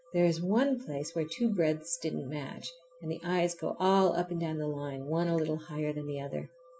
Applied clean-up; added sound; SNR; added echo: none; none; none; none.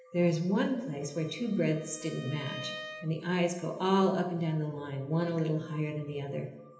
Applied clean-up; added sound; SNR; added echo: none; Bowed string instrument; 16 dB; reverberation time 0.9 s.